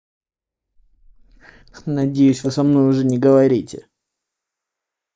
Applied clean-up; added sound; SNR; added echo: neural mask model Resemble Enhance denoiser.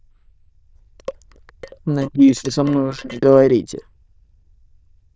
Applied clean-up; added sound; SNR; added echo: neural diffusion model UNIVERSE++.